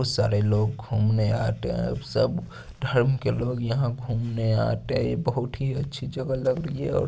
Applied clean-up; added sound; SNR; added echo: none; none; none; none.